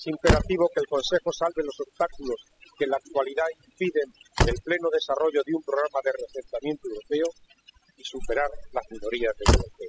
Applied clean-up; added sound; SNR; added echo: classical method spectral subtraction.